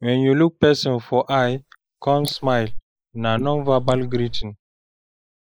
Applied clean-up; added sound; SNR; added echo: neural mask model Resemble Enhance denoiser.